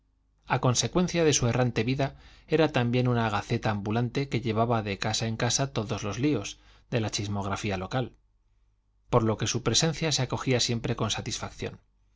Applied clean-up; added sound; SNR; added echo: none; none; none; none.